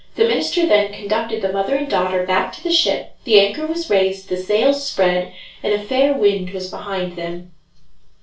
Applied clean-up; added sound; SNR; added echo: none; none; none; reverberation time 0.2 s.